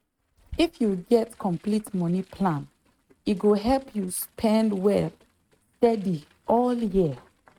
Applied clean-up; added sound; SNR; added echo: neural mask model RNNoise.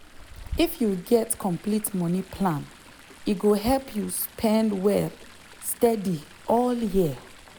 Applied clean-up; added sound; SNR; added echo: none; Chatter / Stream; 17 dB; none.